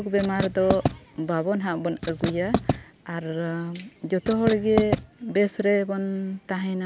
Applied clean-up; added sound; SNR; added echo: none; Writing; 2 dB; none.